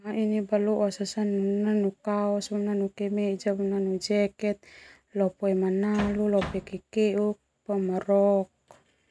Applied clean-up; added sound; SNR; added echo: none; Bass drum; 10 dB; none.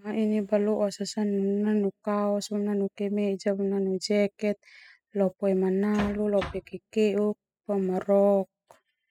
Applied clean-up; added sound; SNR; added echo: classical method spectral subtraction.